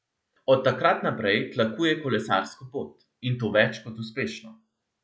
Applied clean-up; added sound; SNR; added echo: none; none; none; none.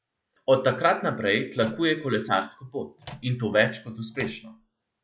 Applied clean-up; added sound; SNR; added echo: none; Microwave oven; 19 dB; none.